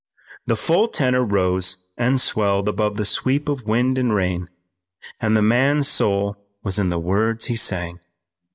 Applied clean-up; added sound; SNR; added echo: none; none; none; none.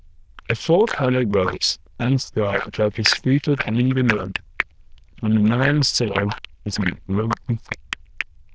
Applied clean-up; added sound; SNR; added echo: neural diffusion model UNIVERSE++.